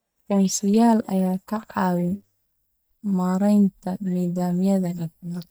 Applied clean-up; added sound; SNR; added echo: neural mask model DeepFilterNet 3.